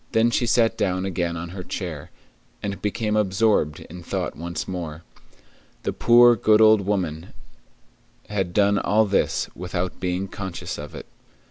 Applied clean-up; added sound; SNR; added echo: none; none; none; none.